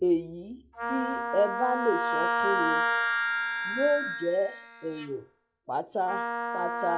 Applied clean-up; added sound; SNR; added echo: classical method log-MMSE.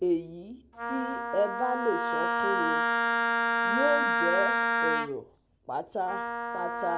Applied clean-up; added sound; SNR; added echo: none; Wind instrument, woodwind instrument; -3 dB; none.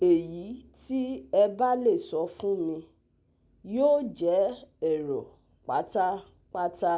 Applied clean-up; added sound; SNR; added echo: none; none; none; none.